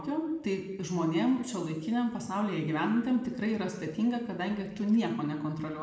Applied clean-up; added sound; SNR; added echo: none; none; none; reverberation time 0.9 s.